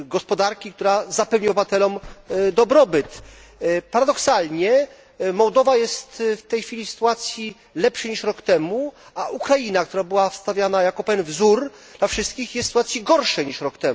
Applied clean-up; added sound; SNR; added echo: none; none; none; none.